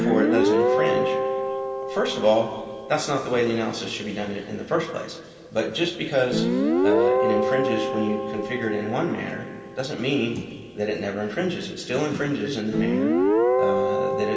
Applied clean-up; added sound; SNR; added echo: none; Guitar; -1 dB; reverberation time 2.5 s.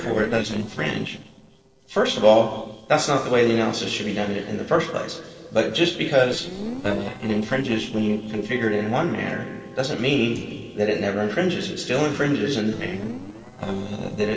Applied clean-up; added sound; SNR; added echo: neural separator model SepFormer DNS4.